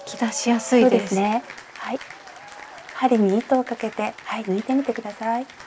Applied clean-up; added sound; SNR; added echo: none; Applause / Cheering; 17 dB; none.